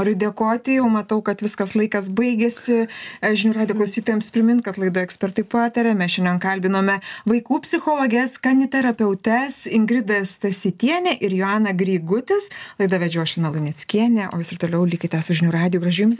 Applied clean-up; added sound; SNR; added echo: none; none; none; none.